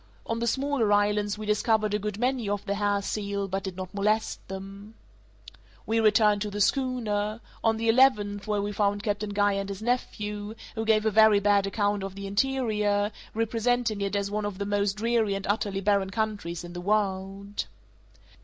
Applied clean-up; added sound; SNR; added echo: none; none; none; none.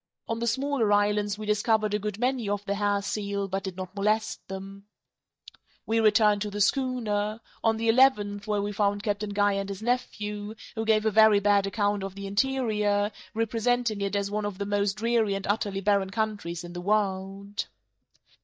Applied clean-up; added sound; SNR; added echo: neural mask model DeepFilterNet 3.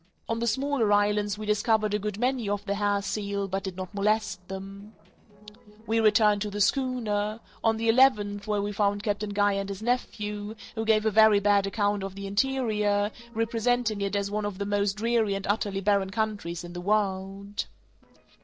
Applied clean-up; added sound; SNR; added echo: neural separator model SepFormer DNS4.